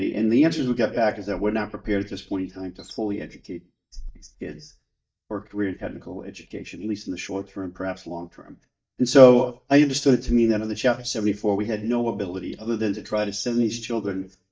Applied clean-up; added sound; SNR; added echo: neural mask model DeepFilterNet 3.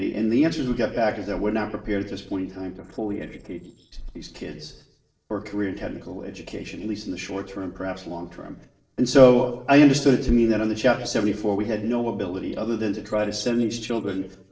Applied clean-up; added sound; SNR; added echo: neural separator model SepFormer DNS4.